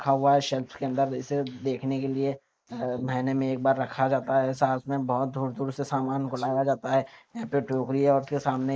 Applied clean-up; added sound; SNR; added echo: neural mask model Resemble Enhance denoiser.